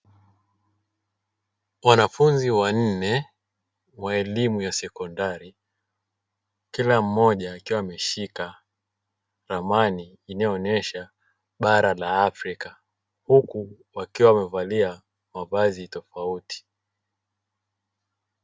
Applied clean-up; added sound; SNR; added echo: none; none; none; none.